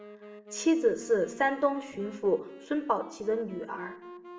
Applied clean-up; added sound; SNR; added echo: none; Wind instrument, woodwind instrument; 18 dB; reverberation time 0.7 s.